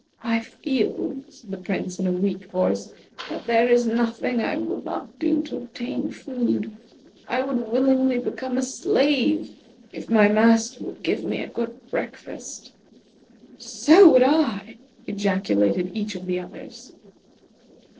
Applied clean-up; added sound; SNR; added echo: neural separator model SepFormer DNS4.